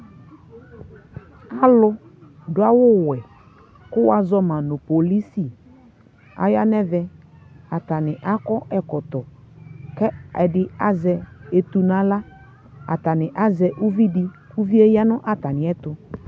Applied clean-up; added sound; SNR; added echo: none; none; none; none.